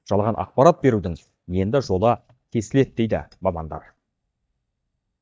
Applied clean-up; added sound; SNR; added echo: neural mask model DeepFilterNet 3.